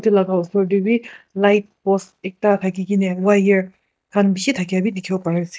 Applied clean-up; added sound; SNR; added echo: neural mask model DeepFilterNet 3.